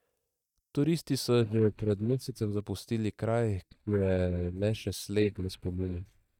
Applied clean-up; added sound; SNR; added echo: neural mask model DeepFilterNet 3.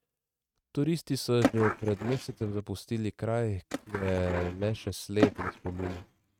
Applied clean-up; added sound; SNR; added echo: neural mask model RNNoise.